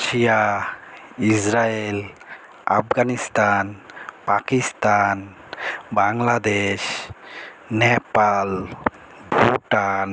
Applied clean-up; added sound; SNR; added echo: none; none; none; none.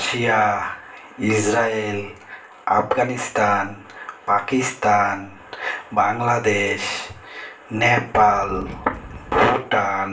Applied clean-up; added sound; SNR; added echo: none; Wind; 14 dB; reverberation time 0.4 s.